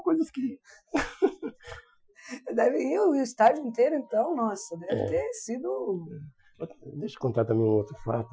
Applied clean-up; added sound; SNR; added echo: classical method Wiener filter.